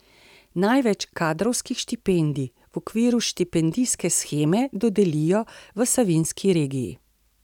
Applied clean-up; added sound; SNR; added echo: none; none; none; none.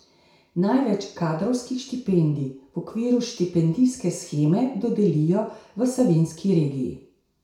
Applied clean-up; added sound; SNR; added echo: none; none; none; reverberation time 0.6 s.